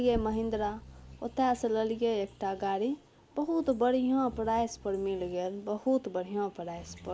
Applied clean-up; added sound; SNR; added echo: none; Bird vocalization, bird call, bird song; 18 dB; none.